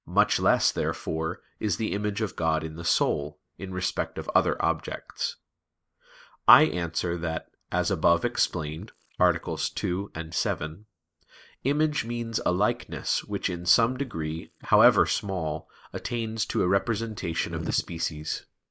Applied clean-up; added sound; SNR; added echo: neural mask model Resemble Enhance denoiser.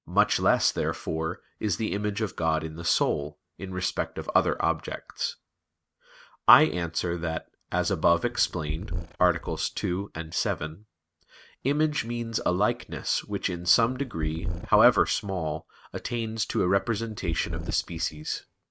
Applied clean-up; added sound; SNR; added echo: neural mask model RNNoise.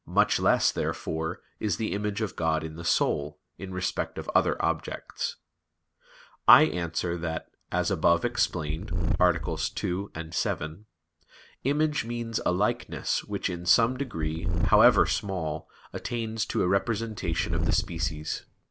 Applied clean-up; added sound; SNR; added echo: none; Purr; 2 dB; none.